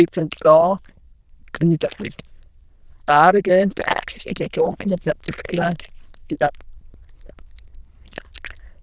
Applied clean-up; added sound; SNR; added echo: neural diffusion model UNIVERSE++.